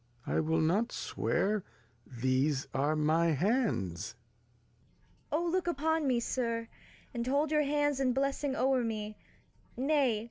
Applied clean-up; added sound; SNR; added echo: none; none; none; none.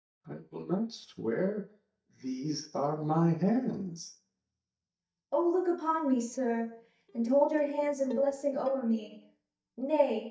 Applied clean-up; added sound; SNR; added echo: neural mask model DeepFilterNet 3.